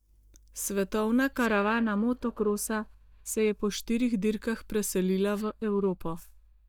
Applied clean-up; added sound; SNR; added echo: neural mask model DeepFilterNet 3.